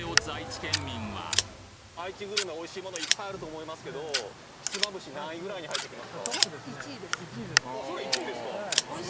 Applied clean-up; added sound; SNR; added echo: none; Scissors; -4 dB; none.